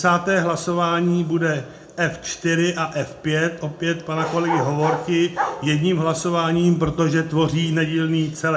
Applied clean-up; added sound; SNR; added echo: none; Bark; 8 dB; reverberation time 0.4 s.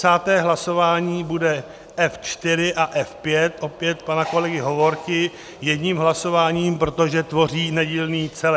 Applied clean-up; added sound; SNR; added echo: none; none; none; none.